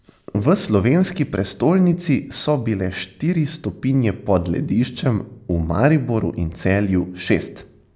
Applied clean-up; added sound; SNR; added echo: none; none; none; none.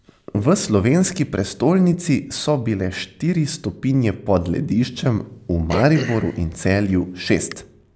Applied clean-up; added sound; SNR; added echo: none; Cough; 14 dB; none.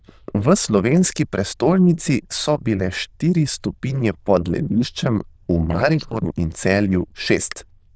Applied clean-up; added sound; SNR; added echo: neural diffusion model UNIVERSE++.